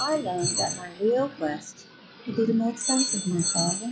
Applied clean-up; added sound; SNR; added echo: classical method log-MMSE.